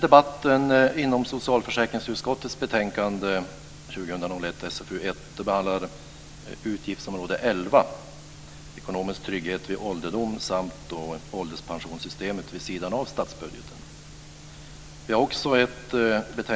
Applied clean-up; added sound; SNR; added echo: none; none; none; none.